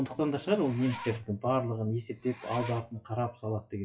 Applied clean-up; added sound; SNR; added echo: classical method WPE with log-MMSE.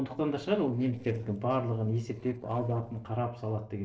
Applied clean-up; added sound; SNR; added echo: neural separator model SepFormer DNS4.